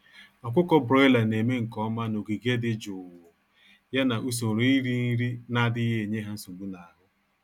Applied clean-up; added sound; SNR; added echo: none; none; none; none.